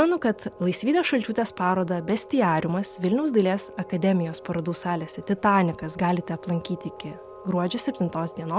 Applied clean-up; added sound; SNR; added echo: none; none; none; none.